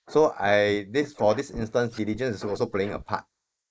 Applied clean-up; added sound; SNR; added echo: neural mask model Resemble Enhance denoiser.